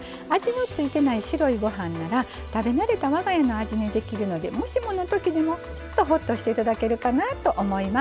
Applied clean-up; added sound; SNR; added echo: none; none; none; none.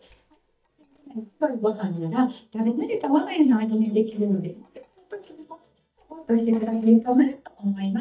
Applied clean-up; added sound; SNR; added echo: neural mask model DeepFilterNet 3.